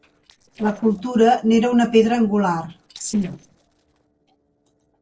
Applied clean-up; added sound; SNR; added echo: neural separator model SepFormer DNS4.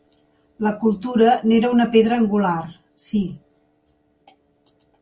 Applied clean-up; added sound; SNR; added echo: none; none; none; none.